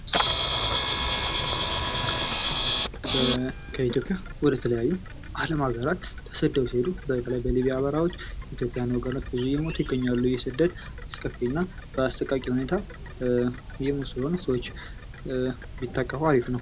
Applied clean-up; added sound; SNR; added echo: none; Camera; 0 dB; none.